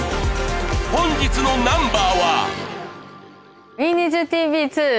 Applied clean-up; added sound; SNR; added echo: none; none; none; none.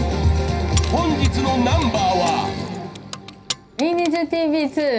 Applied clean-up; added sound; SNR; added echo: none; Keys jangling; 17 dB; reverberation time 0.5 s.